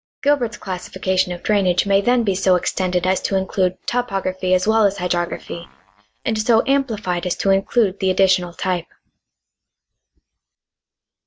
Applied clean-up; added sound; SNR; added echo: neural mask model DeepFilterNet 3.